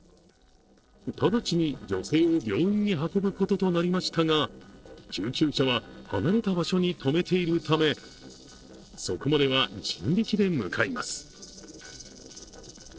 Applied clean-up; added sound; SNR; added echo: neural separator model SepFormer DNS4.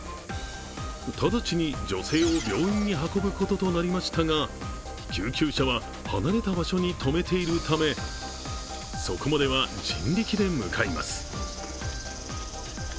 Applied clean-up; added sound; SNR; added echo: none; none; none; none.